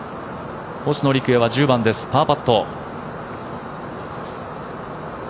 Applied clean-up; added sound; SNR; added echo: none; none; none; none.